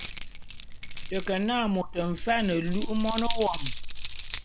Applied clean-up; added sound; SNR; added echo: none; Keys jangling; -2 dB; none.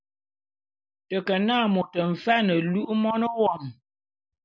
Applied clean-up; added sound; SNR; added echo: none; none; none; none.